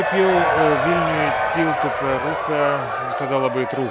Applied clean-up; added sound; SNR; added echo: none; Crowd / Cheering; -1 dB; none.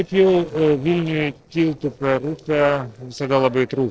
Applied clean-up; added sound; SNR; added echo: neural separator model SepFormer DNS4.